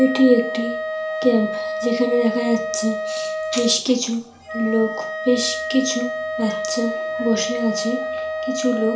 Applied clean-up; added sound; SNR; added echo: none; Wind instrument, woodwind instrument; 5 dB; reverberation time 0.4 s.